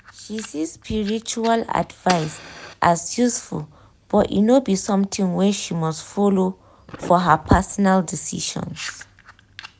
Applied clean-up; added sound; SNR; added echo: none; Fire; 19 dB; none.